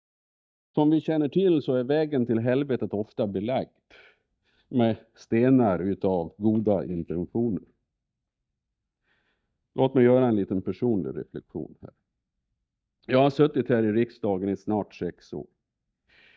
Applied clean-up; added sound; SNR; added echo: neural mask model DeepFilterNet 3.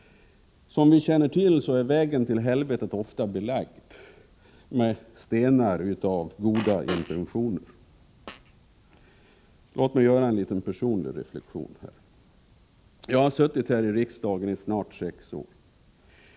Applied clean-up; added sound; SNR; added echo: none; Fart; 14 dB; none.